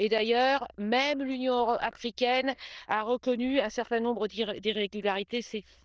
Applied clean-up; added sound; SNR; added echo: neural diffusion model UNIVERSE++.